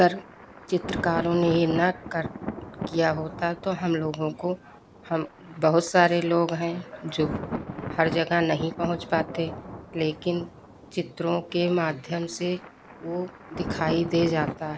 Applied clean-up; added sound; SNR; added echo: none; Thunder; 11 dB; none.